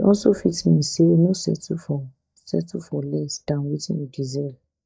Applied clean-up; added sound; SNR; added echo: neural mask model DeepFilterNet 3.